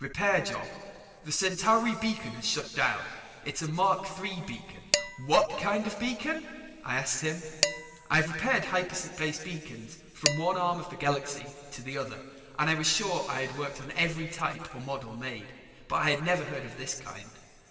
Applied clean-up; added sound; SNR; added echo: none; Dishes, pots, and pans; 6 dB; reverberation time 2.6 s.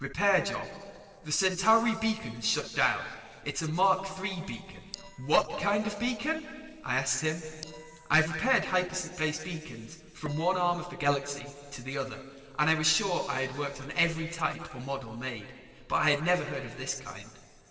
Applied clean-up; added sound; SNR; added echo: neural separator model SepFormer DNS4.